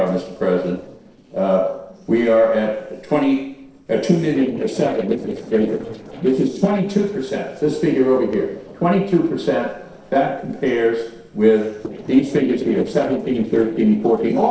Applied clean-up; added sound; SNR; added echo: neural separator model SepFormer DNS4.